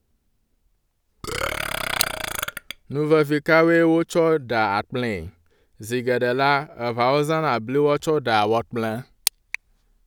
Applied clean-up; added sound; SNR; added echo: none; Burping, eructation; 6 dB; none.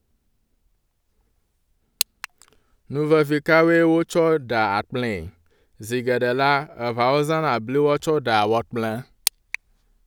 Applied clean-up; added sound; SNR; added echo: none; none; none; none.